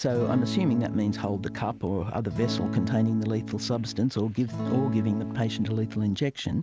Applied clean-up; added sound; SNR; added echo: none; Acoustic guitar / Strum; 6 dB; none.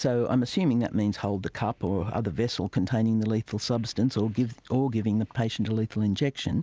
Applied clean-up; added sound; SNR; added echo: none; none; none; none.